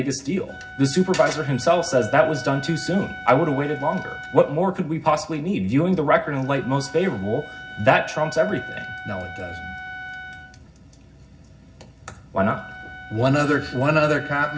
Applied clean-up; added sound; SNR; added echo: none; Wind instrument, woodwind instrument; 15 dB; reverberation time 0.4 s.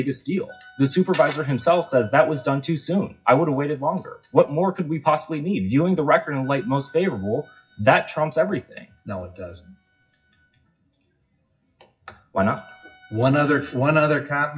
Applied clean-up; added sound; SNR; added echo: classical method WPE with log-MMSE.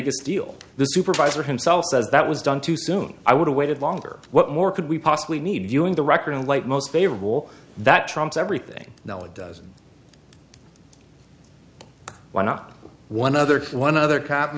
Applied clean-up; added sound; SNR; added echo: none; none; none; none.